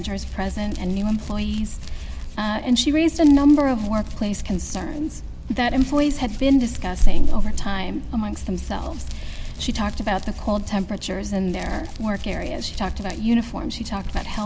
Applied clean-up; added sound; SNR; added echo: none; Hands; 0 dB; none.